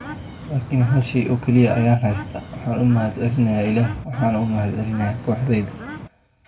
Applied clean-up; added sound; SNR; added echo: none; Bird / Fowl; 14 dB; reverberation time 0.2 s.